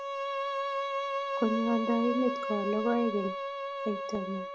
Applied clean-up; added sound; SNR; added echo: none; Bowed string instrument; 2 dB; none.